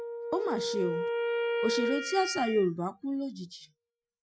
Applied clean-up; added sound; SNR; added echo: classical method Wiener filter.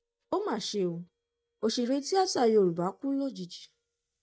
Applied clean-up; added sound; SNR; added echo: neural mask model DeepFilterNet 3.